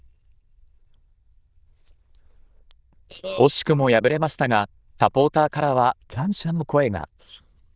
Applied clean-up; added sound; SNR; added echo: neural diffusion model UNIVERSE++.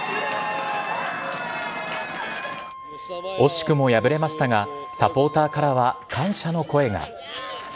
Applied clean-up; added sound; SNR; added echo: none; Wind instrument, woodwind instrument; 15 dB; none.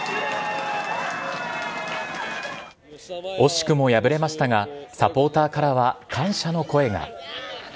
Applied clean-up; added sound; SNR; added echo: none; none; none; none.